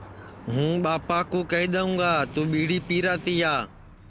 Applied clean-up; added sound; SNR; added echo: none; Sliding door + Strum; 16 dB; none.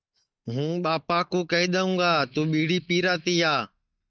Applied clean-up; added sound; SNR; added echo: neural mask model DeepFilterNet 3.